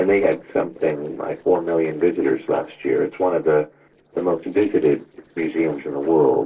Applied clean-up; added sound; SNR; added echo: neural separator model SepFormer DNS4.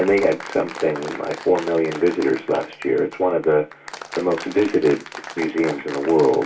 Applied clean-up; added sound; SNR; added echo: none; Applause; 15 dB; reverberation time 0.2 s.